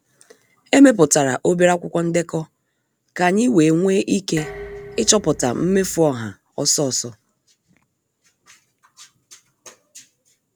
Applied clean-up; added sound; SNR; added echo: none; Dishes, pots, and pans; 18 dB; none.